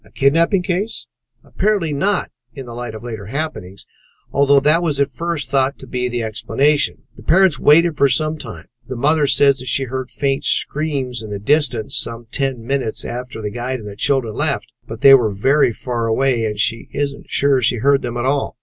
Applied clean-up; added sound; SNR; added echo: none; none; none; none.